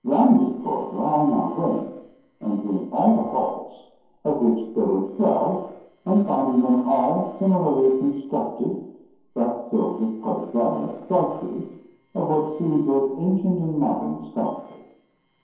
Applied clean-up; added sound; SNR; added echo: neural separator model SepFormer DNS4.